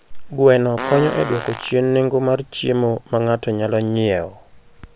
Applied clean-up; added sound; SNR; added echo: none; Fart; 12 dB; none.